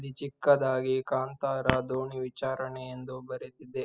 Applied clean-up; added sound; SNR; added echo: classical method spectral subtraction.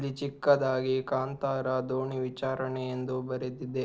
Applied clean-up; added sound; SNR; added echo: none; none; none; none.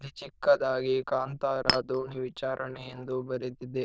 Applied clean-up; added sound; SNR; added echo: neural diffusion model UNIVERSE++.